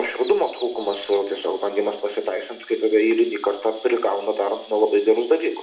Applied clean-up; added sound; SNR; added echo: none; Chirp, tweet; 20 dB; reverberation time 0.6 s.